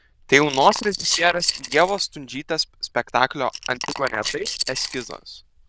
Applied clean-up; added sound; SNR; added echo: neural diffusion model UNIVERSE++.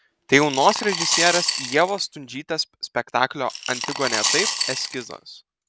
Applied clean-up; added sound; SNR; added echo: none; Coin (dropping) / Glass; 3 dB; none.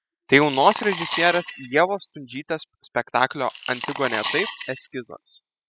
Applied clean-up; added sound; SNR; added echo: classical method spectral subtraction.